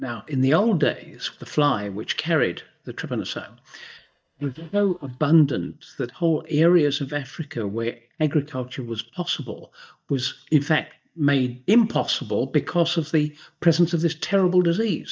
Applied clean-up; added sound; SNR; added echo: neural mask model DeepFilterNet 3.